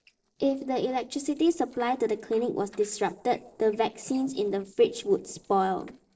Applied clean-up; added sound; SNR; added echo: neural separator model SepFormer DNS4.